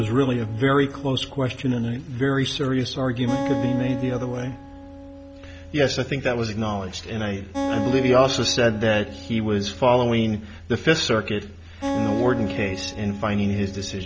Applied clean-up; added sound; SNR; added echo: none; Acoustic guitar; 10 dB; none.